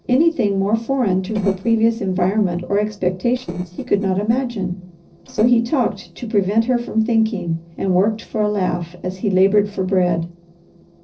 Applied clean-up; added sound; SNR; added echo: neural separator model SepFormer DNS4.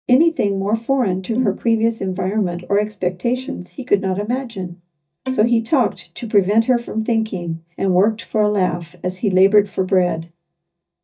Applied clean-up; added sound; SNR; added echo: neural mask model DeepFilterNet 3.